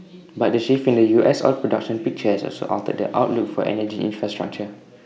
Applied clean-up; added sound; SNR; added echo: none; none; none; none.